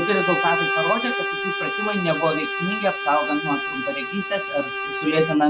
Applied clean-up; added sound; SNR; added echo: none; Bowed string instrument; 2 dB; none.